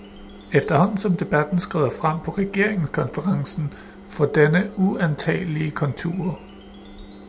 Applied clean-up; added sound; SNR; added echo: none; Wind chime / Percussion; 8 dB; none.